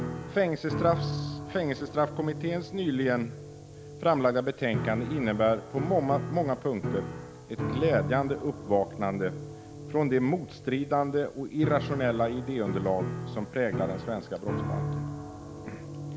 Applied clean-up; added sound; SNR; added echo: none; Piano; 6 dB; none.